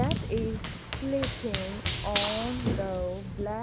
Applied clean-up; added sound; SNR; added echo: none; Run; -2 dB; none.